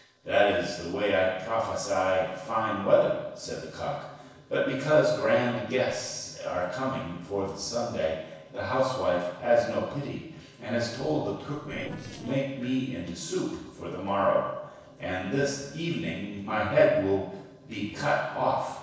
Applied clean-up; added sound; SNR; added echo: neural separator model SepFormer DNS4.